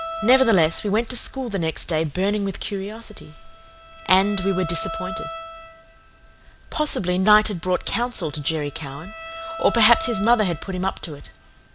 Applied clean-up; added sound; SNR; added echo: none; Bowed string instrument; 13 dB; none.